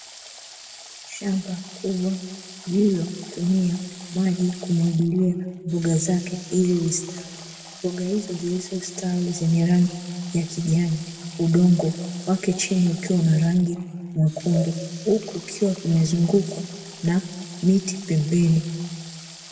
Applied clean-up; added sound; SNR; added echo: none; Water tap, faucet / Water; 19 dB; reverberation time 1.2 s.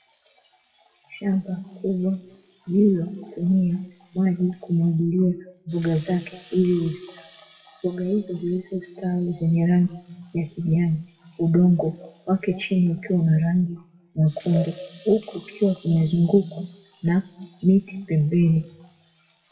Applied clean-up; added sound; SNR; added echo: classical method WPE with log-MMSE.